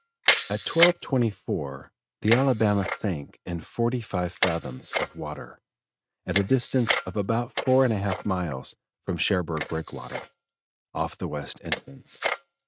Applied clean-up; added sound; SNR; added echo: neural mask model RNNoise.